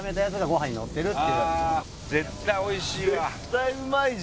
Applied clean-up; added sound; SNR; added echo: none; none; none; none.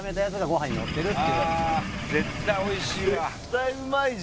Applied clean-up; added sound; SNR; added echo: none; Engine / Boat, Water vehicle; 5 dB; none.